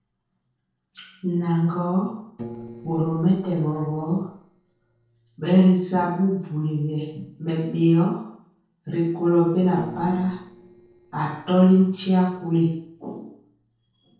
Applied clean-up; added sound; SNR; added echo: neural separator model SepFormer DNS4.